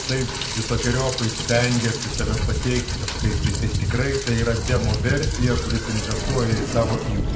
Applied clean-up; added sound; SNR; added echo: none; Rain; 1 dB; reverberation time 0.8 s.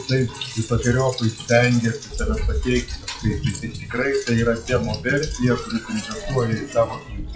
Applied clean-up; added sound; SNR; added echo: classical method WPE with log-MMSE.